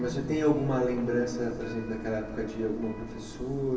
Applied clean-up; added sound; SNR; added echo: none; Electric guitar; 16 dB; reverberation time 2.6 s.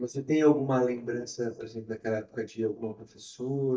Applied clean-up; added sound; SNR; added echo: neural mask model DeepFilterNet 3.